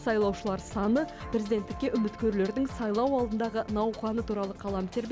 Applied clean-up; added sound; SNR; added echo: none; none; none; none.